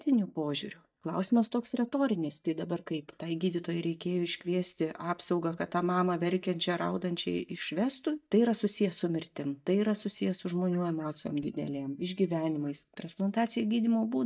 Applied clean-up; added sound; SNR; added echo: neural mask model DeepFilterNet 3.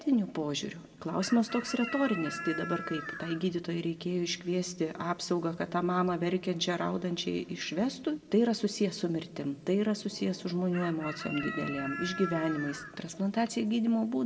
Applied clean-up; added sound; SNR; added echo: none; Chicken, rooster; 9 dB; reverberation time 1.5 s.